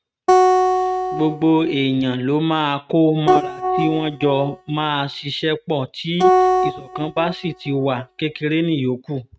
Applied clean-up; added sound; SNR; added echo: neural mask model RNNoise.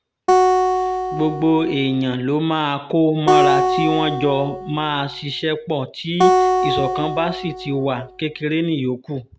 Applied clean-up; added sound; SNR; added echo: none; Acoustic guitar; -1 dB; none.